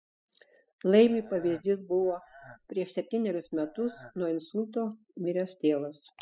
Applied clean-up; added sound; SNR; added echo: classical method spectral subtraction.